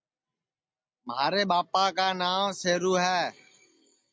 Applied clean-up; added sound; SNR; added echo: none; none; none; none.